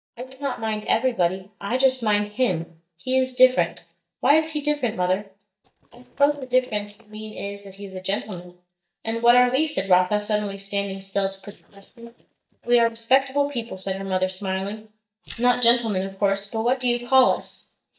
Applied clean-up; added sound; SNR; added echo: neural mask model DeepFilterNet 3.